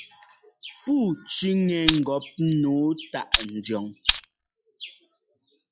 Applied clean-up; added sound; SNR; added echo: classical method log-MMSE.